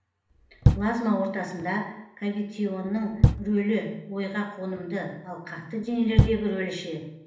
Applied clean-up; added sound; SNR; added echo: none; Knock; -4 dB; reverberation time 0.8 s.